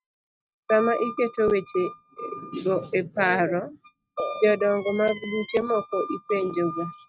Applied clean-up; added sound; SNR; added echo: neural mask model RNNoise.